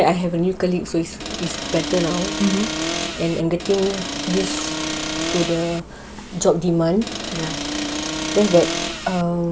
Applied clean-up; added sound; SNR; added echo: none; Accelerating, revving, vroom; 4 dB; none.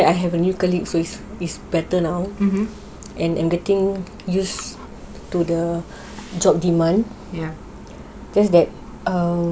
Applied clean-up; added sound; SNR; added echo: none; none; none; none.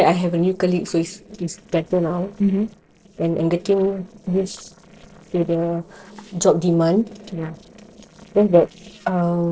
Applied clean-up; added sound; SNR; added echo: neural separator model SepFormer DNS4.